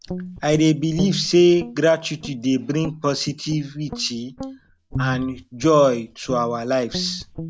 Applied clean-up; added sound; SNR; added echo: none; Guitar; 12 dB; none.